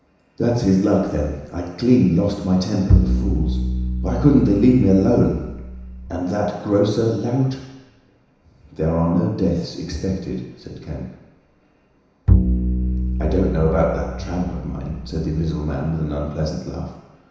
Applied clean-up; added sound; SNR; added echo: none; Bowed string instrument; 0 dB; reverberation time 1.0 s.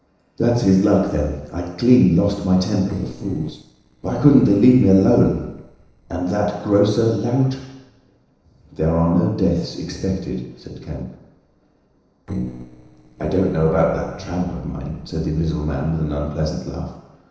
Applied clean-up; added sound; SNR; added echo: neural separator model SepFormer DNS4.